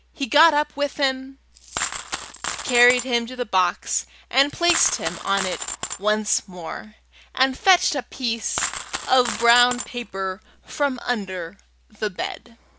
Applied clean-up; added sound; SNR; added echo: none; Coin (dropping); 8 dB; none.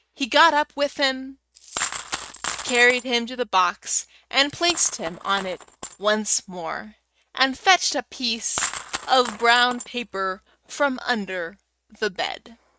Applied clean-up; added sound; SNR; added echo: neural mask model RNNoise.